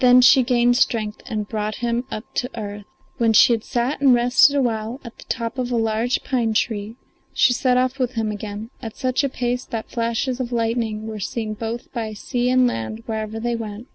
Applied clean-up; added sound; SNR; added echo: none; none; none; none.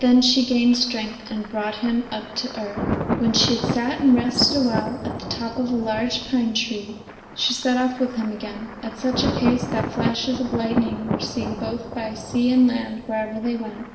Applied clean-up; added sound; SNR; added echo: none; Thunder; 7 dB; reverberation time 1.2 s.